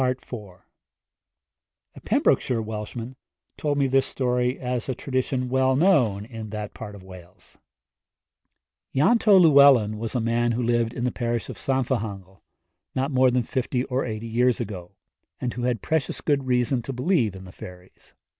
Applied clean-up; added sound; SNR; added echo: none; none; none; none.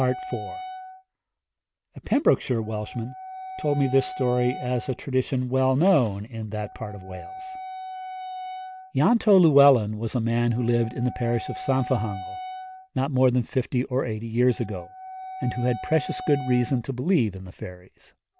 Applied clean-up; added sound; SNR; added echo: none; Wind instrument, woodwind instrument; 14 dB; none.